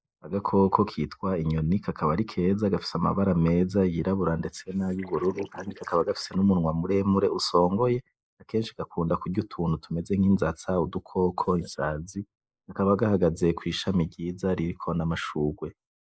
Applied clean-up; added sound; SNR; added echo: neural mask model Resemble Enhance denoiser.